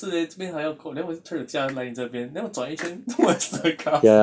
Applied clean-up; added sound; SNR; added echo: none; none; none; none.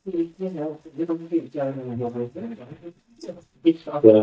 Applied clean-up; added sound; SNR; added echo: neural mask model DeepFilterNet 3.